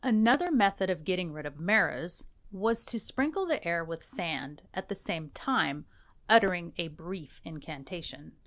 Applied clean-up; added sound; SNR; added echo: none; none; none; none.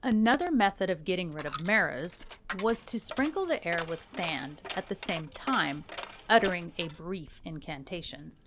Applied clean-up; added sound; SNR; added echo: none; Coin (dropping); 13 dB; none.